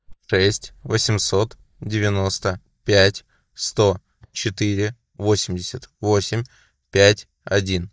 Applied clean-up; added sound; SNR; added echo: neural mask model DeepFilterNet 3.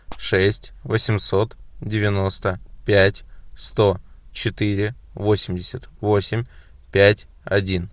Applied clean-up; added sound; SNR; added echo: none; none; none; none.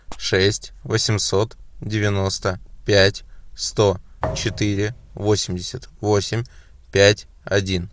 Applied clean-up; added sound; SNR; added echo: none; Thump, thud; 10 dB; none.